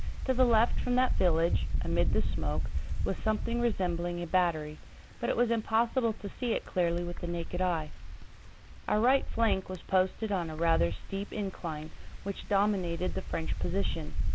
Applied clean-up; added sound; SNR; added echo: none; Wind; 0 dB; none.